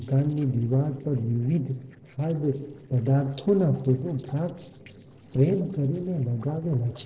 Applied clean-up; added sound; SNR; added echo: neural separator model SepFormer DNS4.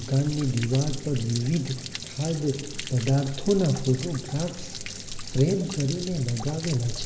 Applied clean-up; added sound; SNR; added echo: none; Stream / Trickle, dribble / Splash, splatter; 9 dB; reverberation time 2.4 s.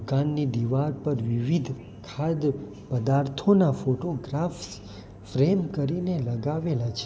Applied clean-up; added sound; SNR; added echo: none; none; none; none.